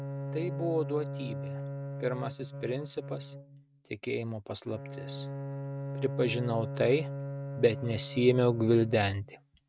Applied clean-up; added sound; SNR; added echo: neural mask model RNNoise.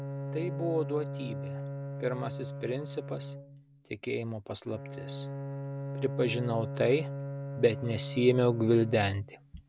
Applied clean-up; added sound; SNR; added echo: none; Bowed string instrument; 7 dB; none.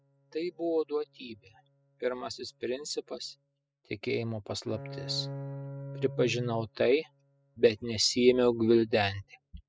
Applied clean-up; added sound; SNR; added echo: classical method spectral subtraction.